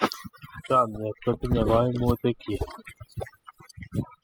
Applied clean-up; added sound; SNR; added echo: classical method spectral subtraction.